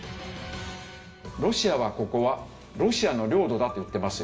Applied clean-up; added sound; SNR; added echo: none; none; none; reverberation time 0.6 s.